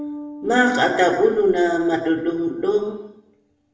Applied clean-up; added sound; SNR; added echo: none; Bass guitar; 18 dB; reverberation time 0.8 s.